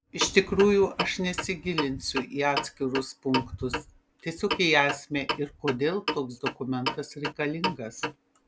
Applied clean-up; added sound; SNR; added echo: none; Clock; 7 dB; none.